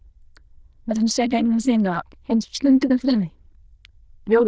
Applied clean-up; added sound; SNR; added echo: neural diffusion model UNIVERSE++.